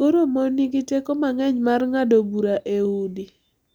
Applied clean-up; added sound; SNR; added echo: none; none; none; none.